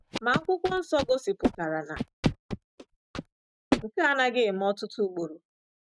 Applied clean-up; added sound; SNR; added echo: neural mask model RNNoise.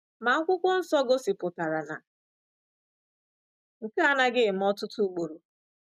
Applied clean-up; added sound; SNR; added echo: none; none; none; none.